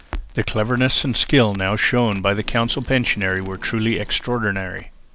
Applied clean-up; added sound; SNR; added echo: none; Crackle + Wind; 18 dB; none.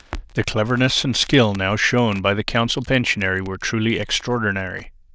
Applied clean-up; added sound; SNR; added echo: neural diffusion model UNIVERSE++.